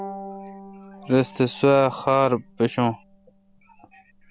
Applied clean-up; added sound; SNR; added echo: none; Bowed string instrument; 18 dB; none.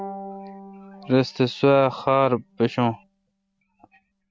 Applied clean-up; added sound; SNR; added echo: neural mask model RNNoise.